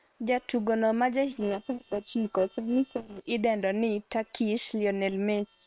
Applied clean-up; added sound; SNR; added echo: neural separator model SepFormer WHAM!.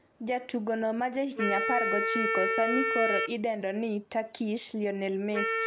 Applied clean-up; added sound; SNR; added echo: none; Wind instrument, woodwind instrument; 1 dB; none.